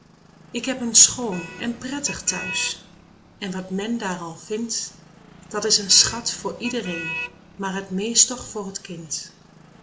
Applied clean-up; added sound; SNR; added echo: none; Motor vehicle (road); 14 dB; none.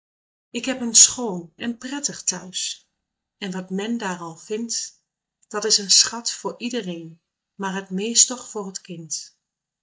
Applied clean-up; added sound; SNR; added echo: neural mask model DeepFilterNet 3.